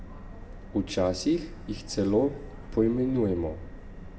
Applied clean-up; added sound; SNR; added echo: none; Subway, metro, underground; 13 dB; reverberation time 0.6 s.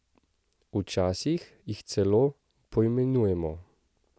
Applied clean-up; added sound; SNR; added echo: none; none; none; none.